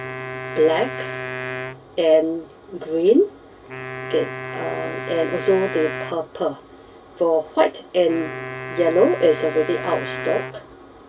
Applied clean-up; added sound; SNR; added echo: none; Wind instrument, woodwind instrument; 10 dB; reverberation time 0.1 s.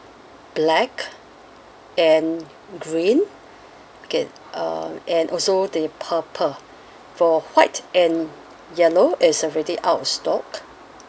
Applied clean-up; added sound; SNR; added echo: none; none; none; none.